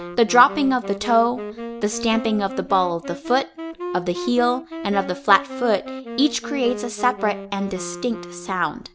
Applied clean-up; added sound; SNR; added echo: none; Wind instrument, woodwind instrument; 11 dB; none.